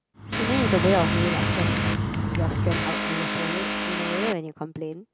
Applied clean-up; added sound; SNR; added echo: none; Vehicle + Bird; -4 dB; none.